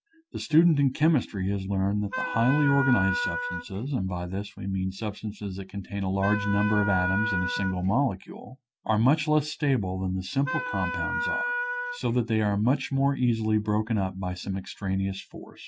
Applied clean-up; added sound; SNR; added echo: none; Wind instrument, woodwind instrument; 4 dB; none.